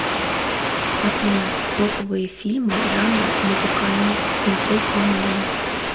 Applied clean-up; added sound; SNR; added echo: none; Water; -2 dB; none.